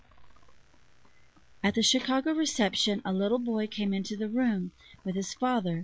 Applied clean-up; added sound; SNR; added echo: none; none; none; none.